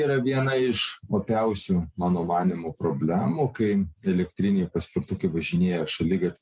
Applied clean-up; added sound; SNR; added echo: none; none; none; none.